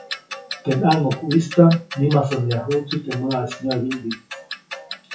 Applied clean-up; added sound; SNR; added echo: classical method WPE with log-MMSE.